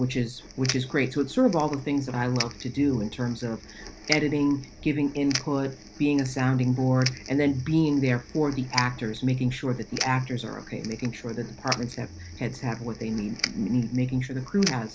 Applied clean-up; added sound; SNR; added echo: none; Crackle; 12 dB; none.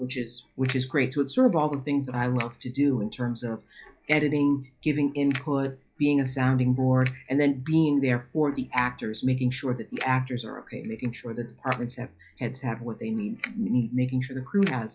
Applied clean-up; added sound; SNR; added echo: classical method log-MMSE.